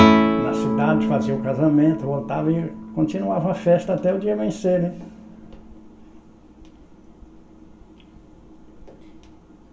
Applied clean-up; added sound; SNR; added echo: none; Guitar; 1 dB; reverberation time 0.7 s.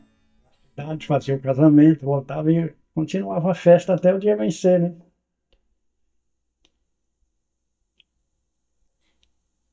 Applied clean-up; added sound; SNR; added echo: neural mask model DeepFilterNet 3.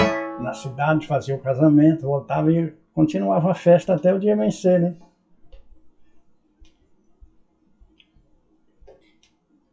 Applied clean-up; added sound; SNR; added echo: classical method WPE with log-MMSE.